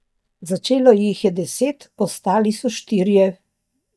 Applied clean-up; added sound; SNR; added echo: neural mask model DeepFilterNet 3.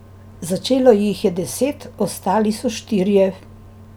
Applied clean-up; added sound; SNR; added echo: none; none; none; none.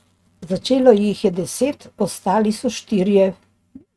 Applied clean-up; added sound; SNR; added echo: neural mask model RNNoise.